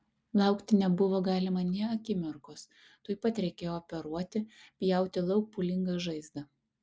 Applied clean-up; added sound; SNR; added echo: none; none; none; none.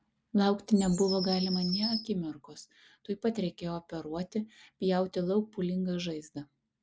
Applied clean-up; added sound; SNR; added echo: none; Bird vocalization, bird call, bird song; 9 dB; none.